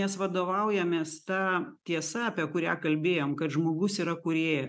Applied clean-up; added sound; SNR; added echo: none; none; none; none.